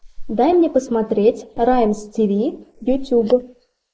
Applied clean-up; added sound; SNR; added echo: neural mask model Resemble Enhance denoiser.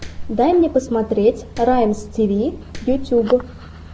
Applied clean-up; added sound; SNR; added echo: none; Clapping; 13 dB; none.